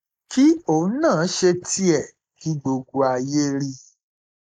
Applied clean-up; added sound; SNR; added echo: neural mask model Resemble Enhance denoiser.